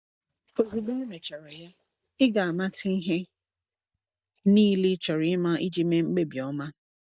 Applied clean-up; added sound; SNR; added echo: neural mask model DeepFilterNet 3.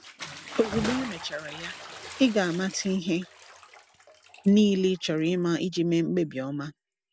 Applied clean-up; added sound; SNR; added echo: none; Bathtub (filling or washing) / Splash, splatter; 15 dB; none.